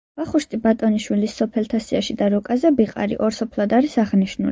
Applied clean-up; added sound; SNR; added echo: none; none; none; none.